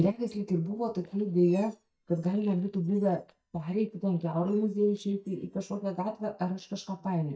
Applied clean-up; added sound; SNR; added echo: neural mask model DeepFilterNet 3.